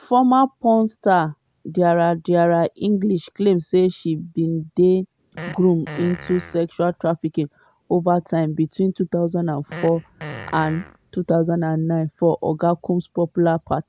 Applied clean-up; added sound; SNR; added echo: none; Fart; 16 dB; none.